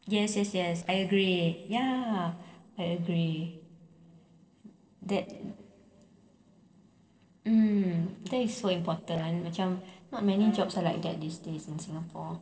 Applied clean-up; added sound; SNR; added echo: neural separator model SepFormer DNS4.